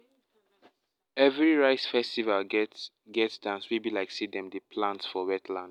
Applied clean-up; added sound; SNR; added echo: none; none; none; none.